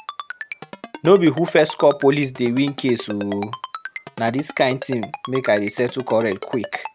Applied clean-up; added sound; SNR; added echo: none; Ringtone; 13 dB; none.